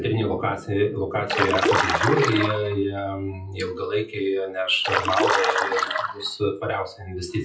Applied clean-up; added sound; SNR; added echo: classical method WPE with log-MMSE.